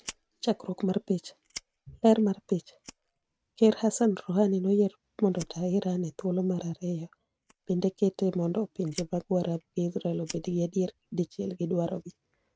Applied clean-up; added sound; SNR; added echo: neural mask model RNNoise.